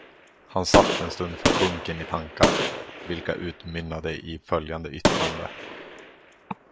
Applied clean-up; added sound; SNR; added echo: none; Gunshot, gunfire; -1 dB; none.